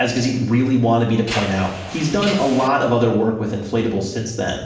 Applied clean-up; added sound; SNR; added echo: none; Mechanisms; 14 dB; reverberation time 0.9 s.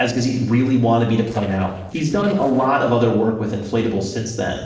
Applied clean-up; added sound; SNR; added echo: neural separator model SepFormer DNS4.